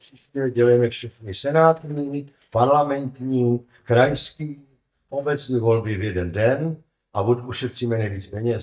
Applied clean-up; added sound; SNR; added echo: neural mask model DeepFilterNet 3.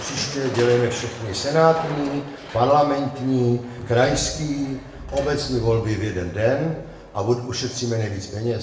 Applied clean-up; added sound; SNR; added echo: none; Crushing; 14 dB; reverberation time 0.8 s.